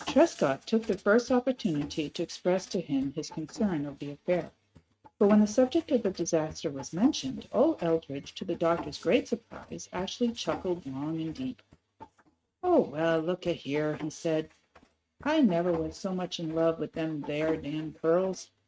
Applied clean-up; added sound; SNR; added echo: neural mask model RNNoise.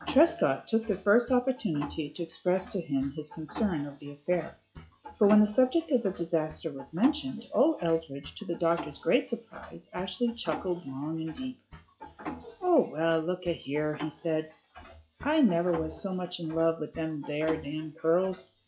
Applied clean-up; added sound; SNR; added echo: classical method log-MMSE.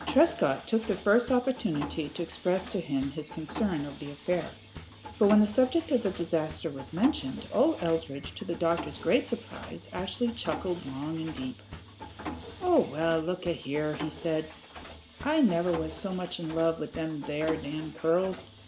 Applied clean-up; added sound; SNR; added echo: none; Mechanisms; 13 dB; none.